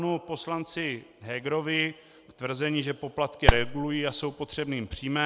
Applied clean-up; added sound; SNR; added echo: none; Fireworks; -4 dB; none.